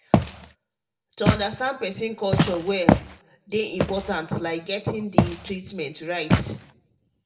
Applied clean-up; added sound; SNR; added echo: none; Walk, footsteps; -3 dB; reverberation time 0.5 s.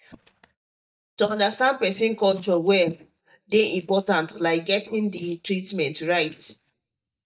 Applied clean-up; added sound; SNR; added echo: neural mask model DeepFilterNet 3.